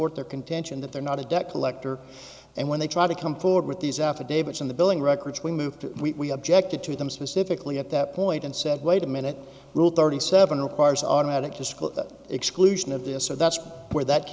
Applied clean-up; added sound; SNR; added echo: none; none; none; none.